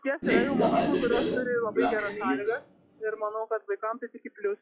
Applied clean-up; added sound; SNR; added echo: classical method log-MMSE.